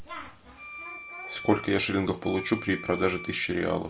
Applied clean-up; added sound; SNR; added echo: none; Wind instrument, woodwind instrument; 13 dB; none.